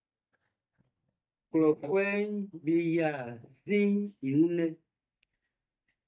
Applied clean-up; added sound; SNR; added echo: neural mask model DeepFilterNet 3.